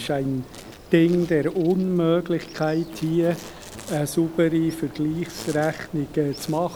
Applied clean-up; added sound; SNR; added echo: none; Insect; 18 dB; none.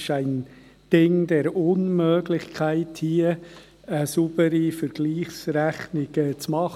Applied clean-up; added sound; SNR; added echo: none; none; none; none.